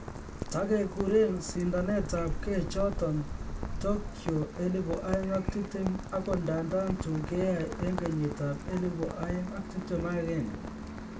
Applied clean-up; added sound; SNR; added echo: none; Rain; 6 dB; reverberation time 0.2 s.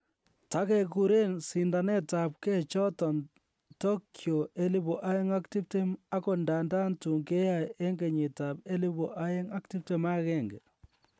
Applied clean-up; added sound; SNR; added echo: none; none; none; none.